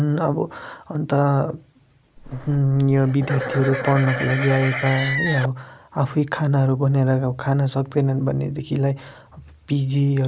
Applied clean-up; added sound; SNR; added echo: none; Livestock, farm animals, working animals; 7 dB; none.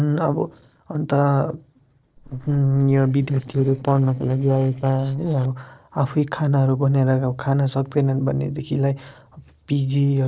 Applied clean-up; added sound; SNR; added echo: neural separator model SepFormer DNS4.